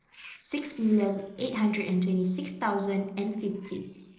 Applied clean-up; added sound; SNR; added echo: neural separator model SepFormer DNS4.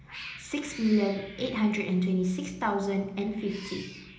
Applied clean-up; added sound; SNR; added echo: none; Cat; 17 dB; reverberation time 1.0 s.